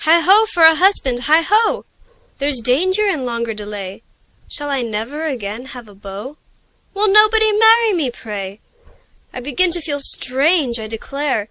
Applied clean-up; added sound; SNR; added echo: none; none; none; none.